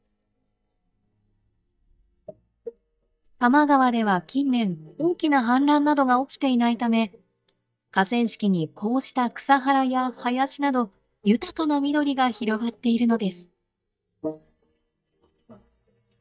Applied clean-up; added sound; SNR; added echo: neural mask model DeepFilterNet 3.